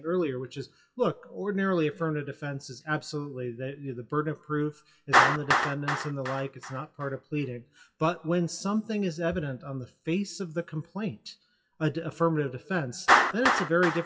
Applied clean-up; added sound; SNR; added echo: classical method WPE with log-MMSE.